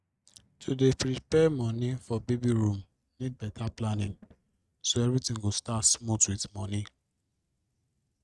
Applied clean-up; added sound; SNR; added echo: neural mask model RNNoise.